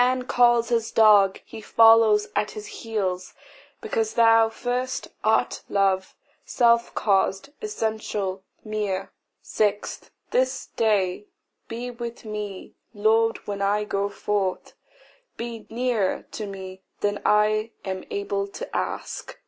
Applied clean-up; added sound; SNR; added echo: none; none; none; none.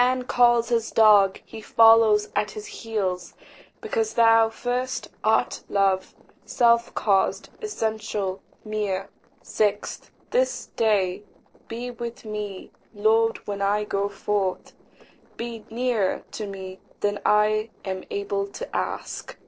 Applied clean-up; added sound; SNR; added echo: neural separator model SepFormer DNS4.